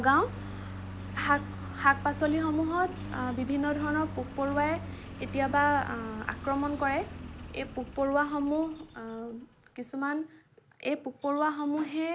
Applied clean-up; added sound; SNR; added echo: none; Engine; 11 dB; none.